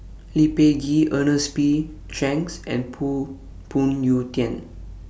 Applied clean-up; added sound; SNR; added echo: none; none; none; none.